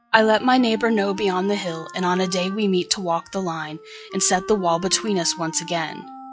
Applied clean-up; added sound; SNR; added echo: classical method log-MMSE.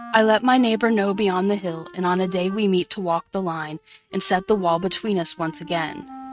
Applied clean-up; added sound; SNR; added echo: neural mask model RNNoise.